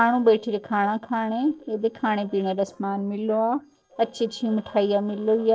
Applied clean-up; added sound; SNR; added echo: neural separator model SepFormer DNS4.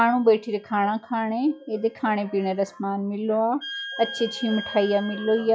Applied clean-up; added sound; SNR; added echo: classical method log-MMSE.